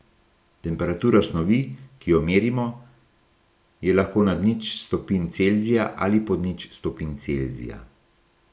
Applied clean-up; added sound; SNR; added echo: none; none; none; none.